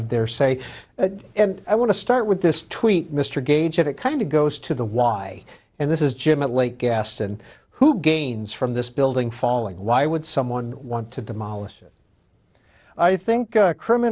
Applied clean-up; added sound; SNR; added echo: none; none; none; none.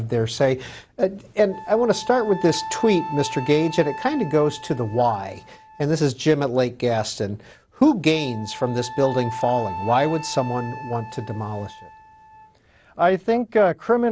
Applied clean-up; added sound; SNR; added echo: none; Wind instrument, woodwind instrument; 14 dB; none.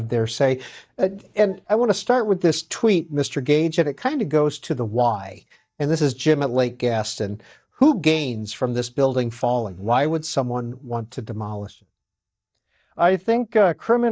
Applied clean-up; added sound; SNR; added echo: neural mask model DeepFilterNet 3.